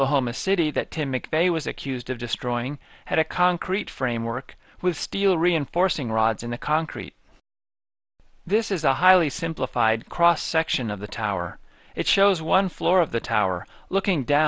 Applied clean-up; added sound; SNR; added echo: none; none; none; none.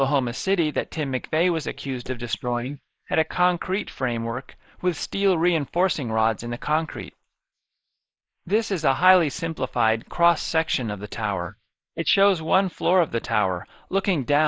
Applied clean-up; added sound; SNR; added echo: neural mask model Resemble Enhance denoiser.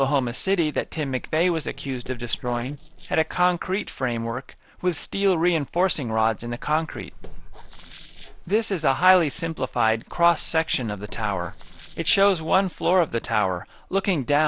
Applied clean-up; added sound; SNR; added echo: neural separator model SepFormer DNS4.